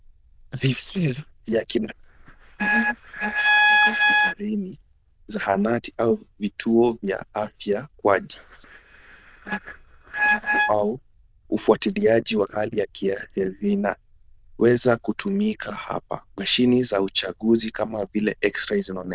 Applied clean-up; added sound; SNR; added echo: neural diffusion model UNIVERSE++.